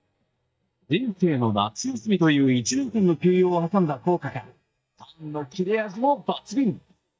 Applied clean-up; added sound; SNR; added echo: neural mask model DeepFilterNet 3.